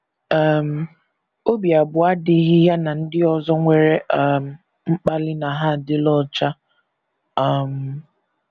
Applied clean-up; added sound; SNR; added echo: none; none; none; none.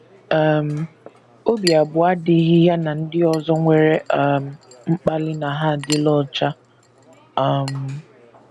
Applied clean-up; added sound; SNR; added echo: none; Chink, clink; 19 dB; none.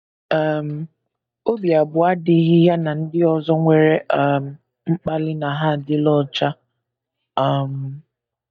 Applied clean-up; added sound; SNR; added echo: neural mask model DeepFilterNet 3.